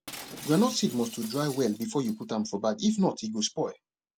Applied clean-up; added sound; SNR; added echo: none; Shatter; 17 dB; none.